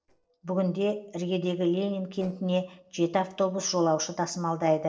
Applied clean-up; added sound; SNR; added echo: neural separator model SepFormer DNS4.